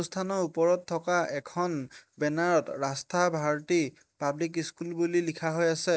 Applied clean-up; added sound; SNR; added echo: none; none; none; none.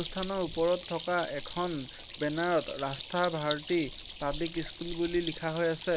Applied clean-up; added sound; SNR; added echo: none; Stream; -1 dB; none.